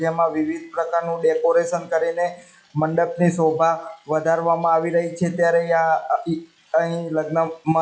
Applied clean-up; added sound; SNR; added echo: classical method log-MMSE.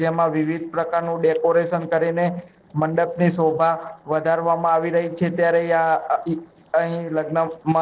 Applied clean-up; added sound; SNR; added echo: neural separator model SepFormer DNS4.